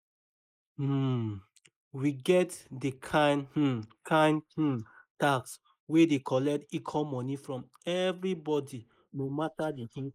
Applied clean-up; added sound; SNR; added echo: neural mask model Resemble Enhance denoiser.